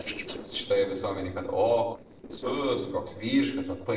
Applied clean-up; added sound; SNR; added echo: neural separator model SepFormer DNS4.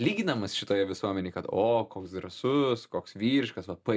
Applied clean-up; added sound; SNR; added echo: none; none; none; none.